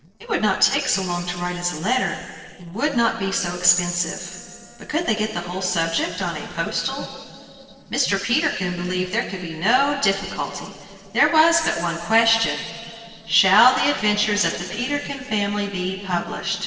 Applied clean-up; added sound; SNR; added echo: neural separator model SepFormer DNS4.